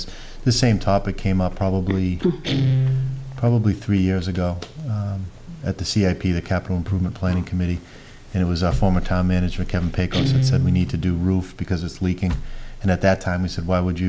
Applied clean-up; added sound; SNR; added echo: none; Guitar; 7 dB; none.